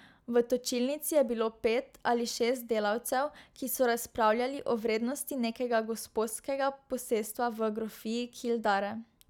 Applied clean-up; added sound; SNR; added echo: none; none; none; none.